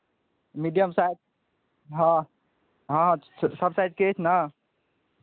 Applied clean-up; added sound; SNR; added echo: none; none; none; none.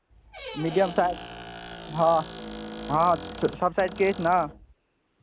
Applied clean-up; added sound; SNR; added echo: none; Squeak; 13 dB; none.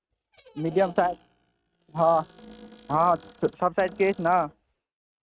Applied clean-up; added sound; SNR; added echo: neural mask model RNNoise.